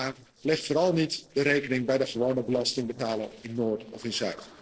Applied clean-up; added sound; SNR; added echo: neural separator model SepFormer DNS4.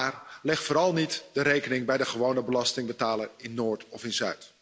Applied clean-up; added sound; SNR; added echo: none; none; none; none.